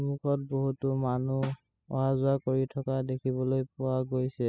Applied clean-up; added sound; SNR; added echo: classical method spectral subtraction.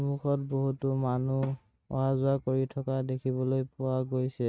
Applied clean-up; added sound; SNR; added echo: neural mask model RNNoise.